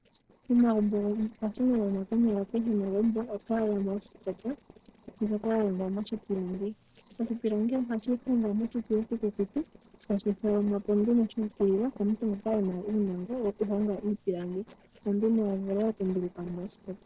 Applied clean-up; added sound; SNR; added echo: neural separator model SepFormer DNS4.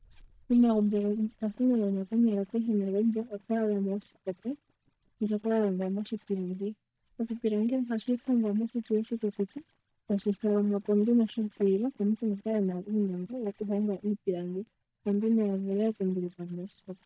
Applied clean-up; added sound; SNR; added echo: neural mask model DeepFilterNet 3.